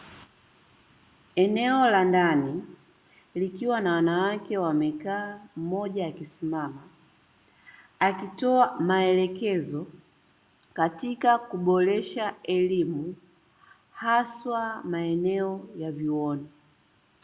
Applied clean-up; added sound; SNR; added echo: none; none; none; none.